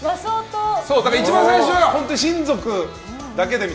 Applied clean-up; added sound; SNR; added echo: none; none; none; none.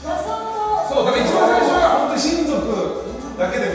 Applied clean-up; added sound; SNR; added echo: none; none; none; reverberation time 1.2 s.